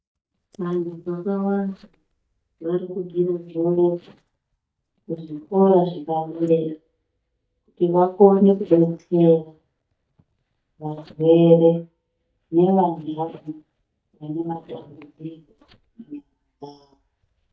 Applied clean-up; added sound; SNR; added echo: neural mask model DeepFilterNet 3.